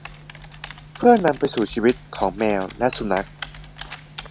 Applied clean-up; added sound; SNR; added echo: none; Typing; 16 dB; none.